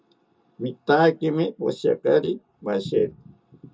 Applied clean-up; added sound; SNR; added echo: none; none; none; reverberation time 0.2 s.